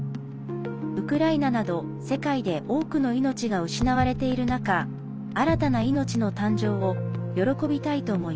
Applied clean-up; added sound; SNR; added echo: none; none; none; none.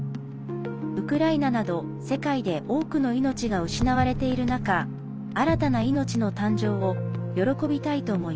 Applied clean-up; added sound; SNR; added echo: none; Microwave oven; 12 dB; none.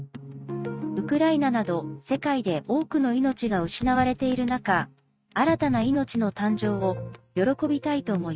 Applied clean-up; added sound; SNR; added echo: neural mask model RNNoise.